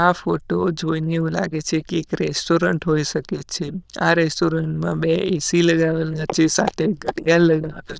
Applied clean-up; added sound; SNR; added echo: neural diffusion model UNIVERSE++.